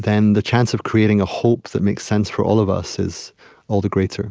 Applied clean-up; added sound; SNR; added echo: none; none; none; none.